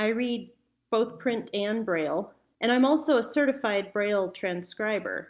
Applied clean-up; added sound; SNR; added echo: none; none; none; none.